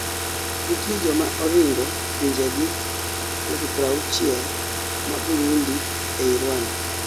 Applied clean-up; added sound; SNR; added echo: none; Car; 2 dB; none.